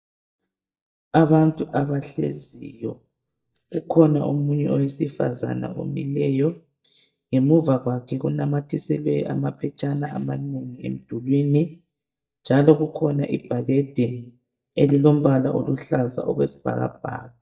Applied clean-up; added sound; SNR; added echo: neural mask model DeepFilterNet 3.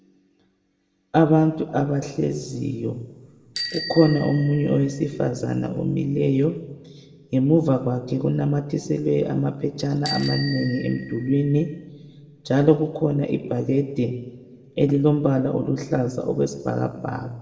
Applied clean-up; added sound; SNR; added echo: none; Bicycle bell; 14 dB; reverberation time 1.2 s.